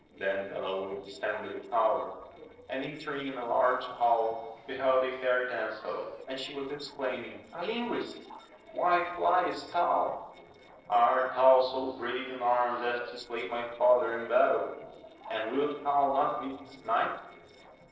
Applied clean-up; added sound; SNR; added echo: neural separator model SepFormer DNS4.